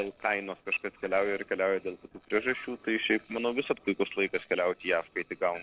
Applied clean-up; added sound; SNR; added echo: neural separator model SepFormer DNS4.